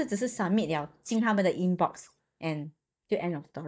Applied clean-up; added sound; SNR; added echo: neural mask model DeepFilterNet 3.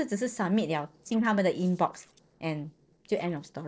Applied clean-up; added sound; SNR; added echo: neural separator model SepFormer DNS4.